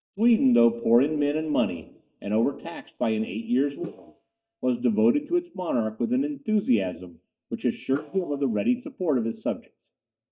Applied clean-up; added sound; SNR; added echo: neural mask model DeepFilterNet 3.